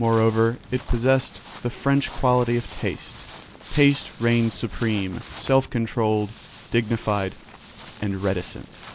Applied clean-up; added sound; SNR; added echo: none; Walk, footsteps; 15 dB; none.